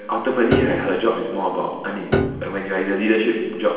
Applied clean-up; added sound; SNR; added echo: none; Piano; 5 dB; reverberation time 1.3 s.